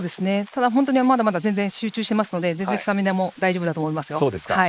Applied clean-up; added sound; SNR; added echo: neural mask model Resemble Enhance denoiser.